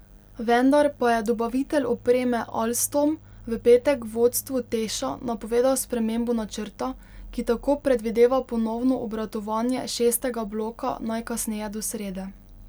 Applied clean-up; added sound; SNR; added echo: none; none; none; none.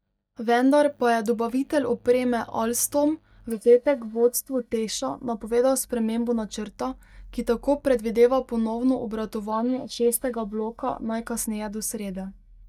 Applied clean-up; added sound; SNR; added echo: neural mask model DeepFilterNet 3.